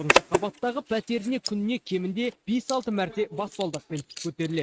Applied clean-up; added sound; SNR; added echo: neural mask model RNNoise.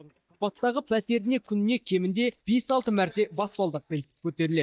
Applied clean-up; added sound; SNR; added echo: neural mask model DeepFilterNet 3.